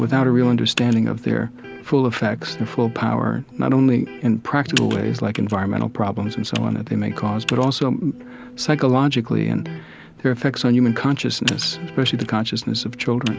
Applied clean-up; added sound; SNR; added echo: none; Computer keyboard + Electric guitar; 13 dB; none.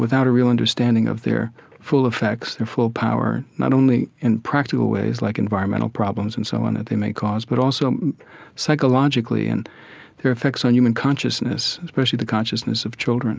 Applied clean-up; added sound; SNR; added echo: none; none; none; none.